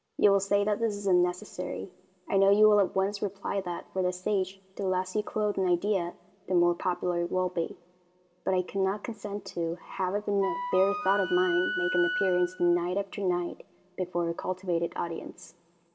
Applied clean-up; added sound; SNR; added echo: none; Wind instrument, woodwind instrument; 4 dB; reverberation time 0.5 s.